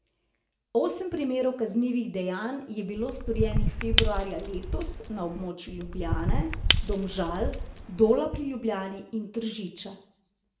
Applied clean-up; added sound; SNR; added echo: none; Shatter / Crushing; -2 dB; reverberation time 0.5 s.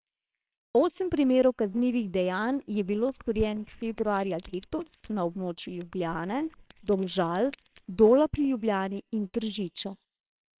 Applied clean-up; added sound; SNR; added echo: neural separator model SepFormer WHAMR!.